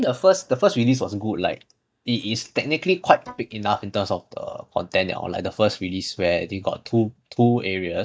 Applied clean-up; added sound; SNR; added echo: neural mask model DeepFilterNet 3.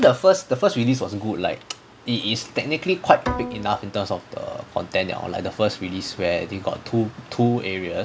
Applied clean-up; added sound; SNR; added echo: none; Bowed string instrument; 11 dB; none.